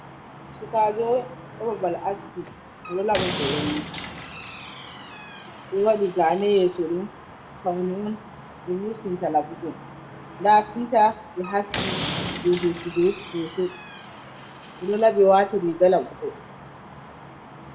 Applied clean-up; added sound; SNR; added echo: none; Slam; 11 dB; reverberation time 0.5 s.